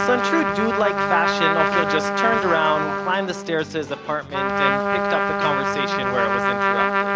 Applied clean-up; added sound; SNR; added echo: none; Trumpet; -2 dB; none.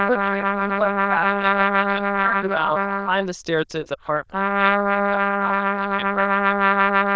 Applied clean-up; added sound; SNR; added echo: neural diffusion model UNIVERSE++.